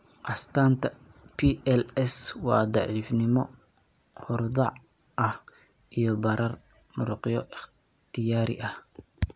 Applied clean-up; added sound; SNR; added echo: none; none; none; none.